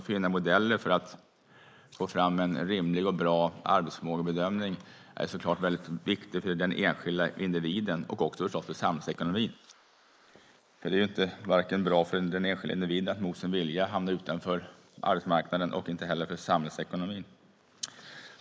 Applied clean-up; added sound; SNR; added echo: neural mask model Resemble Enhance denoiser.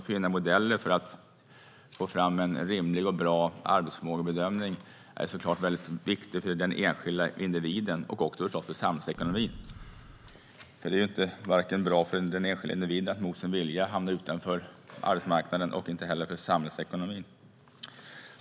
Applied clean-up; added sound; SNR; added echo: none; Boom; 16 dB; none.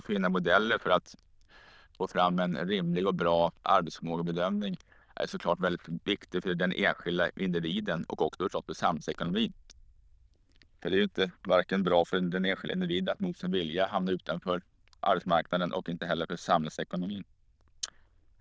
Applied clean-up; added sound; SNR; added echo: neural diffusion model UNIVERSE++.